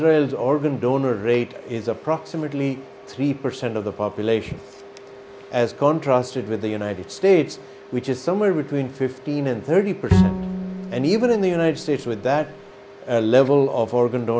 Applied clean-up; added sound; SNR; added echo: none; Bowed string instrument; 2 dB; none.